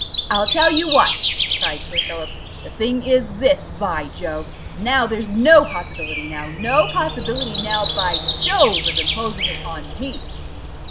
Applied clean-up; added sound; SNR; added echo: none; Breathing; 4 dB; none.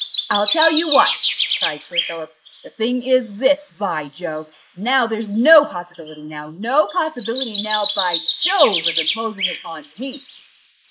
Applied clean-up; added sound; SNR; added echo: neural mask model Resemble Enhance denoiser.